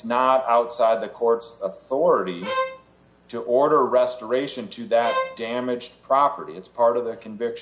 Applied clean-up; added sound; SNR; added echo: none; Bowed string instrument; 6 dB; none.